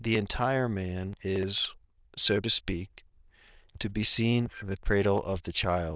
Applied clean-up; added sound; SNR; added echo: neural diffusion model UNIVERSE++.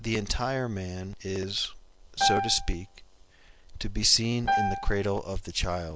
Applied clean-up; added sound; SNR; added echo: none; Piano; 2 dB; none.